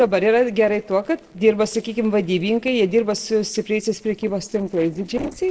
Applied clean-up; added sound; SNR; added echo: neural separator model SepFormer DNS4.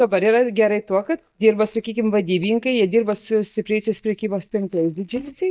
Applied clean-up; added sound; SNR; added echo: neural mask model DeepFilterNet 3.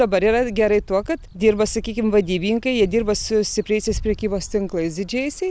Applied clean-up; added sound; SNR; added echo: none; none; none; none.